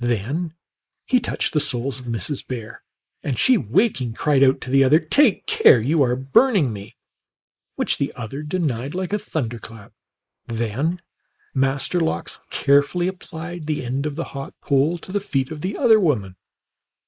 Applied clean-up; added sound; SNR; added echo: neural mask model Resemble Enhance denoiser.